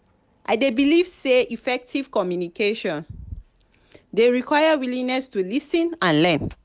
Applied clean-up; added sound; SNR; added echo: none; none; none; none.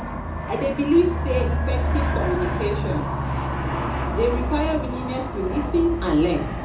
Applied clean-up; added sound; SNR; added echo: none; Aircraft; 1 dB; reverberation time 0.5 s.